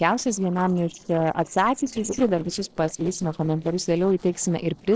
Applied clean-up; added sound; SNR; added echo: neural separator model SepFormer DNS4.